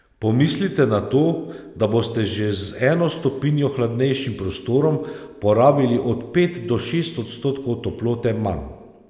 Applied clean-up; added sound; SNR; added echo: none; none; none; none.